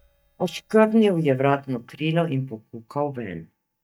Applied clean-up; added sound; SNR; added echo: neural mask model DeepFilterNet 3.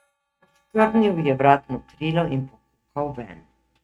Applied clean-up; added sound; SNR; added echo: neural mask model RNNoise.